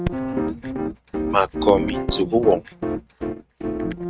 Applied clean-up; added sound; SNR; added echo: neural mask model RNNoise.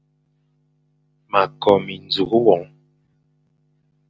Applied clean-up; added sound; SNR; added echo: none; none; none; none.